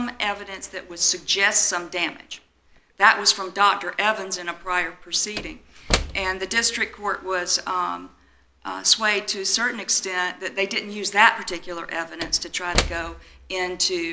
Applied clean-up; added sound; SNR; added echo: none; Slam / Wood; 11 dB; none.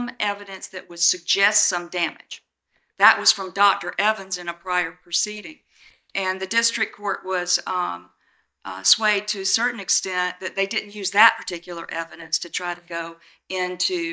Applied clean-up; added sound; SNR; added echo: neural mask model DeepFilterNet 3.